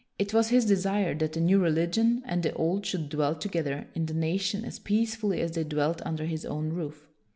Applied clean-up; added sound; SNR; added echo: none; none; none; none.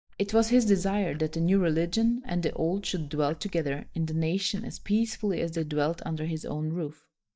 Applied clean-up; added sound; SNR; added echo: neural mask model DeepFilterNet 3.